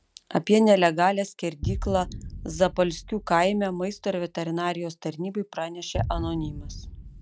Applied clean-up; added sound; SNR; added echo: none; Boom; 11 dB; none.